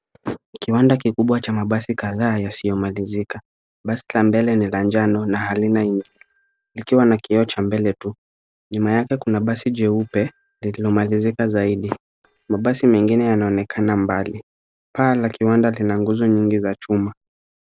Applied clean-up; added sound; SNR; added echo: neural separator model SepFormer DNS4.